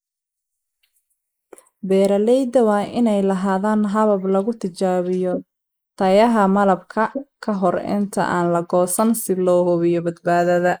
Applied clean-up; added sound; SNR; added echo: neural mask model Resemble Enhance denoiser.